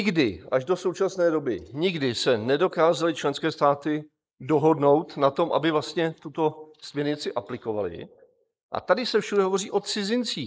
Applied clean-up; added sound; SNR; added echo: neural mask model Resemble Enhance denoiser.